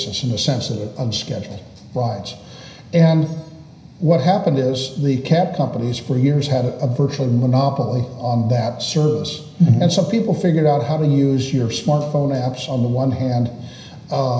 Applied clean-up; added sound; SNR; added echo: none; none; none; reverberation time 0.9 s.